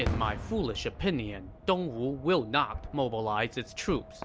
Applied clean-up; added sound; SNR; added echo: none; Fireworks; 8 dB; none.